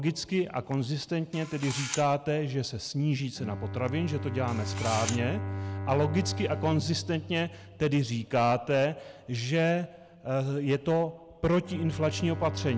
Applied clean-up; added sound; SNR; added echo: none; Camera + Bowed string instrument; 9 dB; none.